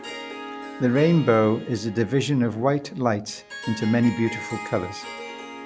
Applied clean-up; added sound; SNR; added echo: none; Harp; 14 dB; none.